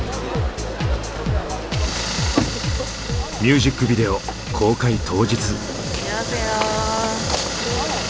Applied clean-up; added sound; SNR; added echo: none; none; none; none.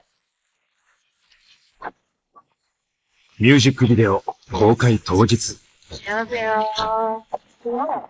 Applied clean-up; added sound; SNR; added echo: neural mask model Resemble Enhance denoiser.